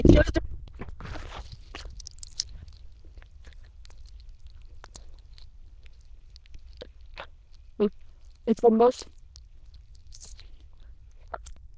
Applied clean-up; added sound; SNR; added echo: neural diffusion model UNIVERSE++.